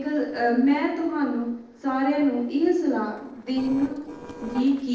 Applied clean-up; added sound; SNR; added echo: neural separator model SepFormer DNS4.